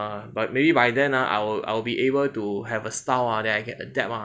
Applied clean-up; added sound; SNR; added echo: none; none; none; none.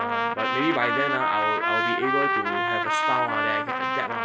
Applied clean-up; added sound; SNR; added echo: none; Trumpet; -5 dB; reverberation time 1.1 s.